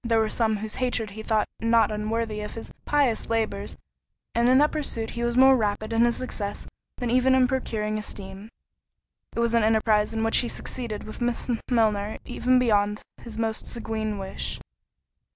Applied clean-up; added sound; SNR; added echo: none; none; none; none.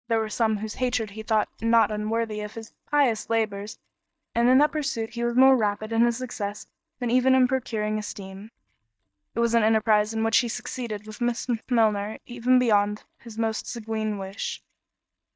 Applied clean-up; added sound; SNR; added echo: neural mask model DeepFilterNet 3.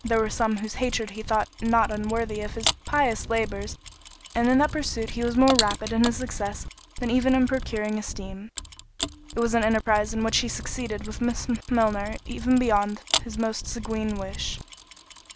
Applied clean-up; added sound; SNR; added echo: none; Mechanisms; 11 dB; none.